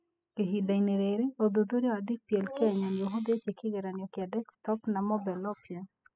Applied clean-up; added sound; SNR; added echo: classical method spectral subtraction.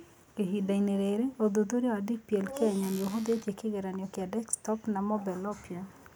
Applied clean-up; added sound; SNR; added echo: none; Squeak / Cupboard open or close; 17 dB; none.